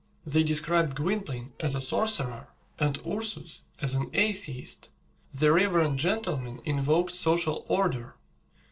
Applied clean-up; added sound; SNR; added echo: neural separator model SepFormer DNS4.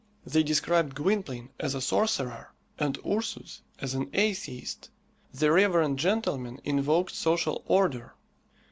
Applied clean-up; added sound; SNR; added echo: none; none; none; none.